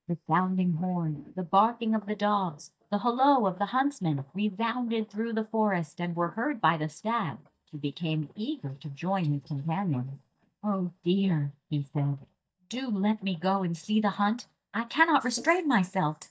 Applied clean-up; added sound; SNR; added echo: neural mask model DeepFilterNet 3.